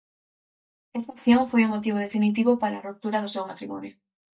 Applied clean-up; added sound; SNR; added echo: neural mask model DeepFilterNet 3.